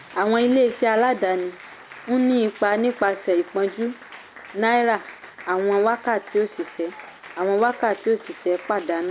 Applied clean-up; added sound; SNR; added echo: none; Applause; 20 dB; none.